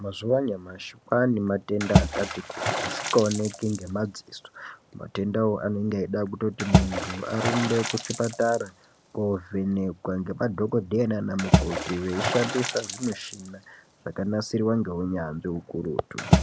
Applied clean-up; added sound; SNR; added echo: none; Water / Splash, splatter; 3 dB; none.